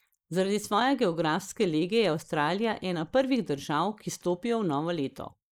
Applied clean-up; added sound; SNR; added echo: neural mask model Resemble Enhance denoiser.